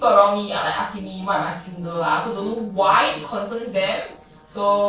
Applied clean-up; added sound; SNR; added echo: neural separator model SepFormer DNS4.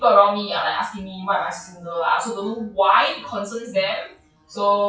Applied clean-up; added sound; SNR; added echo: classical method WPE with log-MMSE.